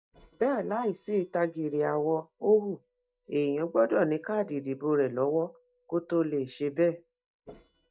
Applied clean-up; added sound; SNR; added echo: neural mask model DeepFilterNet 3.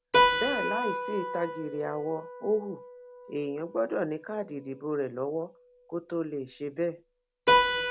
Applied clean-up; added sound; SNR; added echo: none; Keyboard (musical); -2 dB; none.